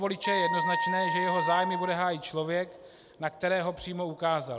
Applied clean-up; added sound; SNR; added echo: none; Wind instrument, woodwind instrument; -1 dB; none.